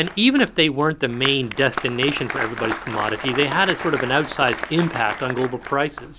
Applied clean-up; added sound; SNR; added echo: none; Applause; 9 dB; none.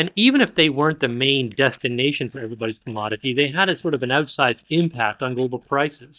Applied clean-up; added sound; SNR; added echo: neural mask model DeepFilterNet 3.